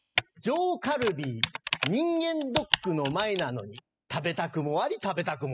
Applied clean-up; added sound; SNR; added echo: classical method spectral subtraction.